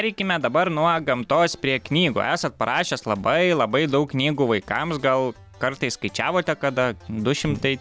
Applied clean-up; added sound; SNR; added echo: none; none; none; none.